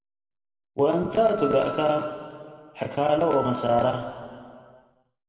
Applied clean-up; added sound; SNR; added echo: none; Wind instrument, woodwind instrument; 14 dB; reverberation time 2.2 s.